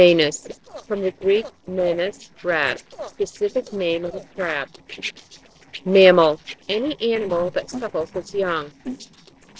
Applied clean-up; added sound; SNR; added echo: neural separator model SepFormer DNS4.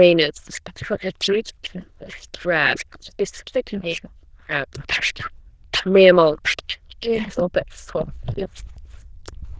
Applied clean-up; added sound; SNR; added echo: neural diffusion model UNIVERSE++.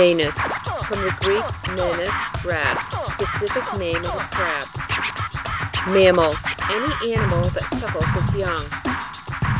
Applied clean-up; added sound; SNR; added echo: none; Scratching (performance technique); 1 dB; none.